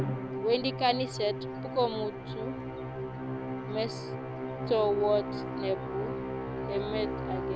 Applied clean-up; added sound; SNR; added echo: none; Musical instrument; 3 dB; none.